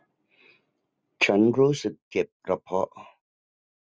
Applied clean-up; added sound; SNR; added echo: none; none; none; none.